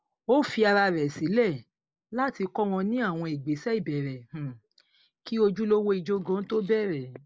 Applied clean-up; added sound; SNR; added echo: neural mask model Resemble Enhance denoiser.